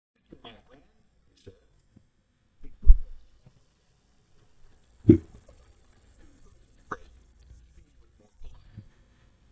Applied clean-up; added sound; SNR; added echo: neural mask model DeepFilterNet 3.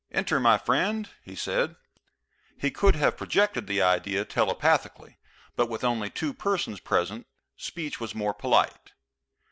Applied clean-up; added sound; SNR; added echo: none; none; none; none.